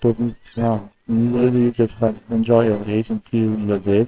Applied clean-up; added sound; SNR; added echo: neural separator model SepFormer WHAMR!.